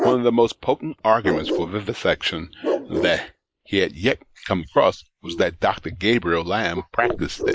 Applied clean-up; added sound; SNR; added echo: neural mask model Resemble Enhance denoiser.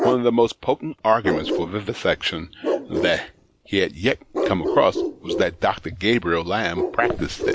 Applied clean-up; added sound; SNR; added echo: none; Bark; 6 dB; none.